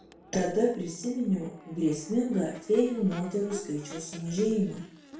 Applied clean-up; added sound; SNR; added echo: none; Crowd / Race car, auto racing / Accelerating, revving, vroom; 19 dB; reverberation time 0.4 s.